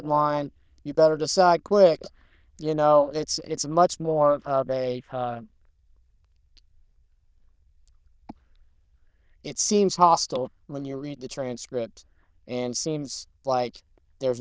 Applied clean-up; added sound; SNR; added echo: neural diffusion model UNIVERSE++.